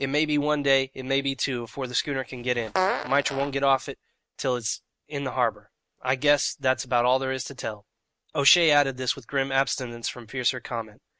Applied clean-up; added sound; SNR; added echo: neural mask model RNNoise.